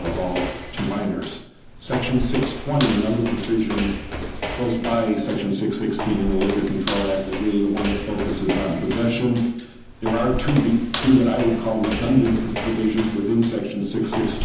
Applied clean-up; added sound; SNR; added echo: none; Walk, footsteps; 8 dB; reverberation time 0.9 s.